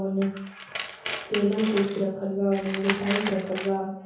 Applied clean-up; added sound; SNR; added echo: none; Tools; 8 dB; reverberation time 0.6 s.